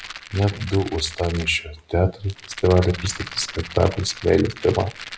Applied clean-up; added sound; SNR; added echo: none; Rattle; 15 dB; none.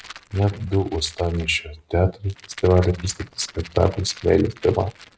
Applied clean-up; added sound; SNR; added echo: neural mask model RNNoise.